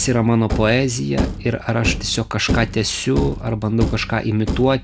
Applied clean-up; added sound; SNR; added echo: none; Thump, thud; 6 dB; none.